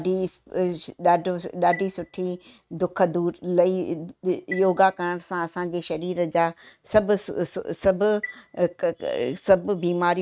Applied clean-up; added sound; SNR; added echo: neural mask model RNNoise.